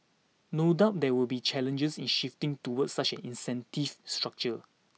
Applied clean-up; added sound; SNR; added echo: none; none; none; none.